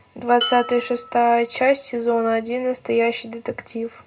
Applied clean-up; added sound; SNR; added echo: none; Dishes, pots, and pans; 14 dB; reverberation time 0.2 s.